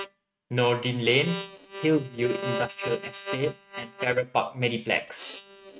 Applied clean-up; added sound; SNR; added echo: neural mask model RNNoise.